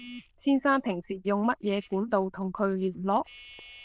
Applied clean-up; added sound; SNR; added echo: neural diffusion model UNIVERSE++.